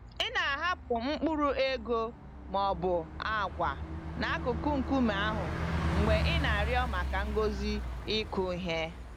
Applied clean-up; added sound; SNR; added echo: none; Bus; 3 dB; none.